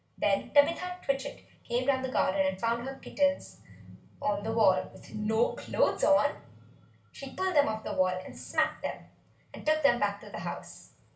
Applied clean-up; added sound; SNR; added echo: none; none; none; reverberation time 0.4 s.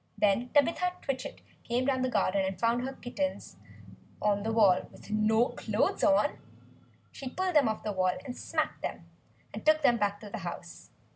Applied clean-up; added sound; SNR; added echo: none; none; none; none.